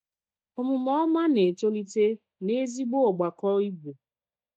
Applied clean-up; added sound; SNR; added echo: neural mask model DeepFilterNet 3.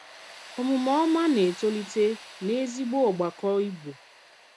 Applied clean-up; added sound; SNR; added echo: none; Tools; 18 dB; none.